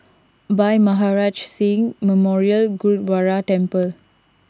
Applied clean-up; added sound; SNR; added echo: none; none; none; none.